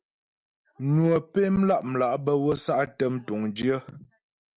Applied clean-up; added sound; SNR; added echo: none; none; none; none.